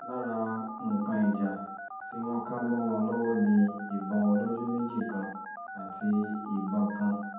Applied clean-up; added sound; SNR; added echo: none; Telephone; 11 dB; reverberation time 0.8 s.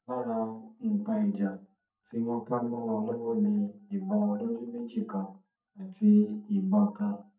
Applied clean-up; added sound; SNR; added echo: neural mask model DeepFilterNet 3.